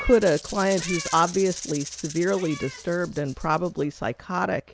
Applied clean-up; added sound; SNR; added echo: none; Meow + Rattle (instrument); 13 dB; none.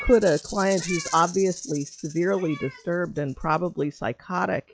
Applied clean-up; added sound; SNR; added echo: classical method log-MMSE.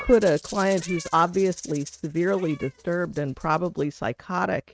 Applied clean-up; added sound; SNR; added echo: neural mask model RNNoise.